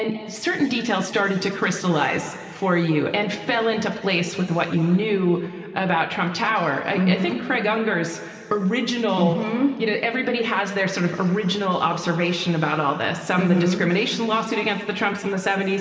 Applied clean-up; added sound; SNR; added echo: none; none; none; reverberation time 2.3 s.